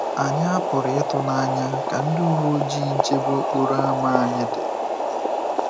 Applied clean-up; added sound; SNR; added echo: none; Boiling; -1 dB; none.